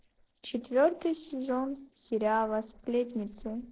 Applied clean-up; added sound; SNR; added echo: neural separator model SepFormer DNS4.